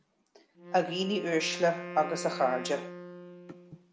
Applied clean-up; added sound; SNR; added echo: none; Wind instrument, woodwind instrument; 11 dB; none.